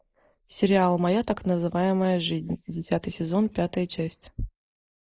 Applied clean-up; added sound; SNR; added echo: neural mask model Resemble Enhance denoiser.